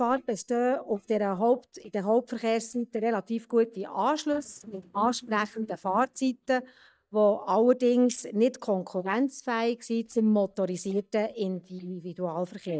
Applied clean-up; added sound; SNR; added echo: neural mask model DeepFilterNet 3.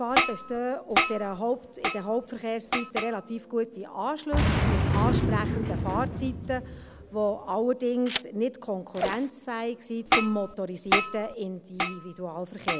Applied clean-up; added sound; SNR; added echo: none; Boom; -1 dB; none.